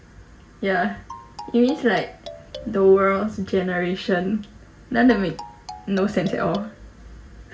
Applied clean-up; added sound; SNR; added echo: none; Marimba, xylophone; 17 dB; reverberation time 0.1 s.